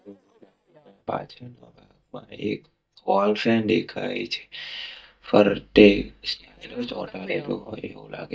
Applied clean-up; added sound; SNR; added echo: neural mask model DeepFilterNet 3.